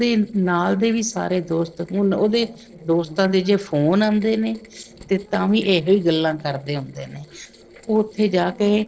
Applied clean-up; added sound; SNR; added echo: neural separator model SepFormer DNS4.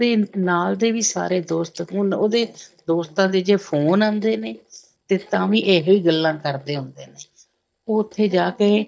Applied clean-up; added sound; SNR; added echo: neural mask model DeepFilterNet 3.